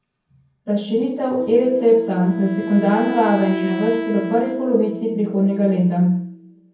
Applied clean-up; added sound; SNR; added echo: none; Wind instrument, woodwind instrument; 10 dB; reverberation time 0.9 s.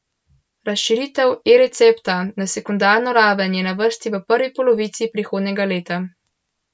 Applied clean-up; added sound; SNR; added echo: none; none; none; none.